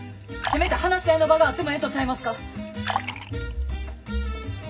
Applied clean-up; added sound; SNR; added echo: none; Fill (with liquid); 10 dB; reverberation time 0.4 s.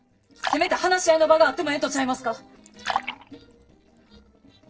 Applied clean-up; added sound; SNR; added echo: neural separator model SepFormer DNS4.